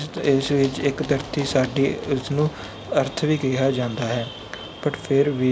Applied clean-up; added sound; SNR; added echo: none; Run; 17 dB; none.